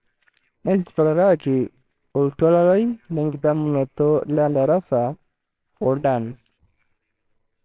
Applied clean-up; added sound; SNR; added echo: neural separator model SepFormer WHAMR!.